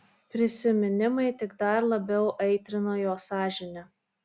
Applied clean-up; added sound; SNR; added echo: none; none; none; none.